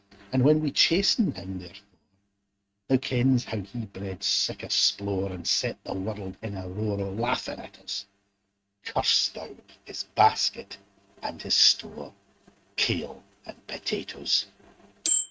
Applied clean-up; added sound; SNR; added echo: neural mask model RNNoise.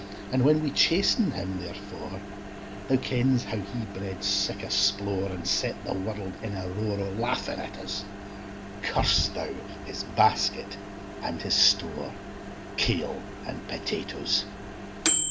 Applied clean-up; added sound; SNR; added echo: none; Microwave oven; 7 dB; none.